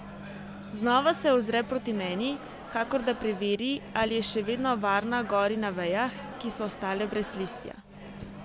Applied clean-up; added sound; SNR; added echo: none; Microwave oven; 12 dB; none.